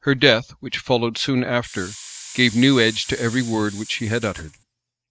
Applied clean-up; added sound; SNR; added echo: neural mask model RNNoise.